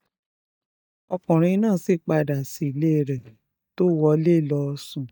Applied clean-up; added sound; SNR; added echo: neural mask model DeepFilterNet 3.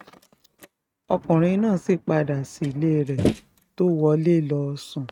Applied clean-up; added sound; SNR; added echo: neural mask model RNNoise.